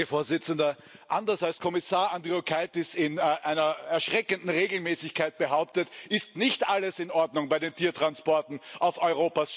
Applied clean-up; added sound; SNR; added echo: none; none; none; none.